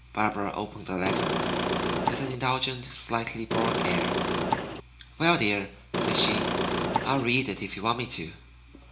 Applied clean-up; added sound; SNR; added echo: none; Engine / Car; 0 dB; reverberation time 0.4 s.